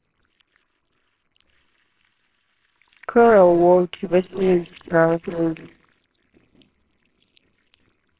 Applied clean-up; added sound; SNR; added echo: neural separator model SepFormer WHAMR!.